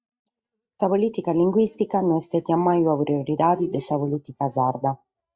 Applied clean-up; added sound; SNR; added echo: neural mask model DeepFilterNet 3.